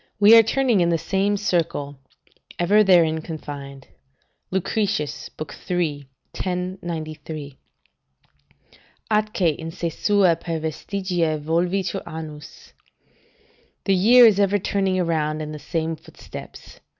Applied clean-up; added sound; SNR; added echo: none; none; none; none.